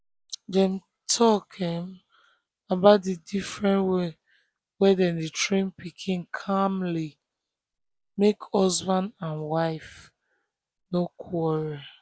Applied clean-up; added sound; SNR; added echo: none; none; none; none.